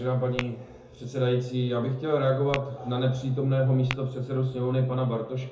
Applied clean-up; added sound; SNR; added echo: none; Tap / Glass; 16 dB; reverberation time 0.6 s.